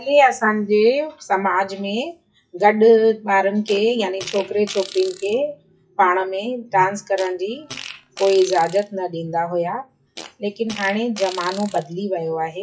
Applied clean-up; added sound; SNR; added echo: classical method WPE with log-MMSE.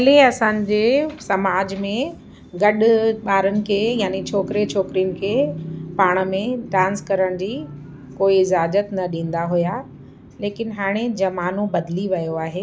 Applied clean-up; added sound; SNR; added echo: none; none; none; none.